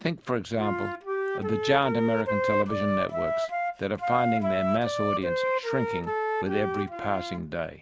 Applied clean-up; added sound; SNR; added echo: none; Wind instrument, woodwind instrument; 0 dB; none.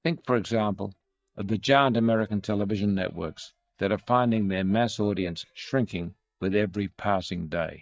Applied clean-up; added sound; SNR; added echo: neural mask model DeepFilterNet 3.